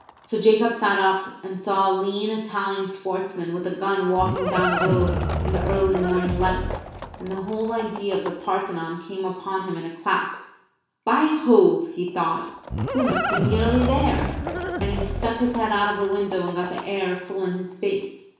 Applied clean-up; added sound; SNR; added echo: none; Livestock, farm animals, working animals; 6 dB; reverberation time 0.7 s.